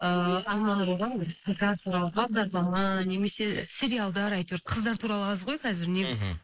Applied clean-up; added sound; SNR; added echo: neural mask model Resemble Enhance denoiser.